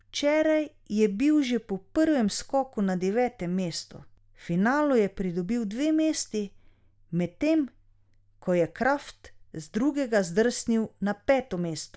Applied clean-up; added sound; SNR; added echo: none; none; none; none.